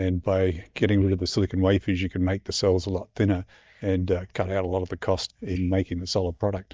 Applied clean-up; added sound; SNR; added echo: neural mask model DeepFilterNet 3.